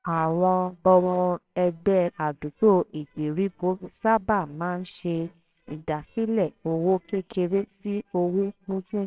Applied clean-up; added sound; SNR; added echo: neural separator model SepFormer WHAMR!.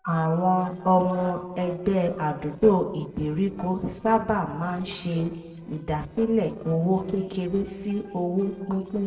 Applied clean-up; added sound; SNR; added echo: neural separator model SepFormer DNS4.